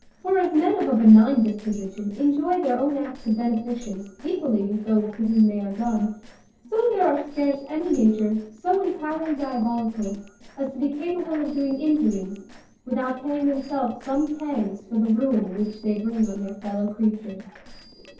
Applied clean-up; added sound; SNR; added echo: neural separator model SepFormer DNS4.